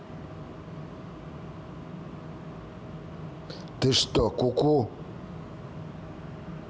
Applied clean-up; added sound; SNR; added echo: none; none; none; none.